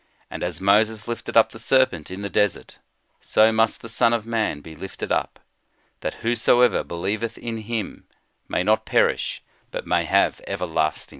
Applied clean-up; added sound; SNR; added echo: none; none; none; none.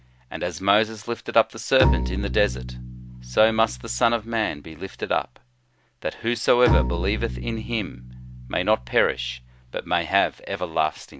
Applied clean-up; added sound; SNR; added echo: none; Bowed string instrument; 6 dB; none.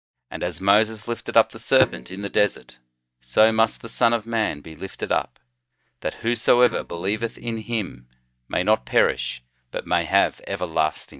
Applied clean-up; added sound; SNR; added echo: neural mask model DeepFilterNet 3.